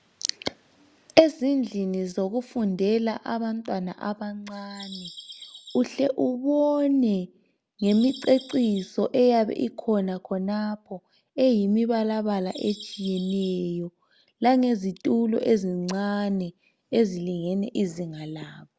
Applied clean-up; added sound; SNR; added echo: none; Bird vocalization, bird call, bird song; 17 dB; none.